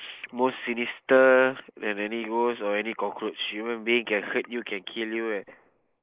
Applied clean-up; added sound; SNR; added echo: neural mask model Resemble Enhance denoiser.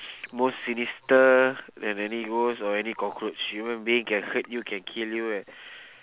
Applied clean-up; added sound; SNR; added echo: none; none; none; none.